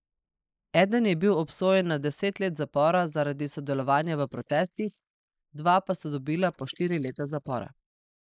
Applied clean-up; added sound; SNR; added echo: neural mask model Resemble Enhance denoiser.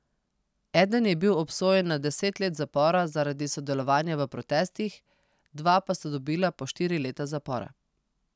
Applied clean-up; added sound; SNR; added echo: none; none; none; none.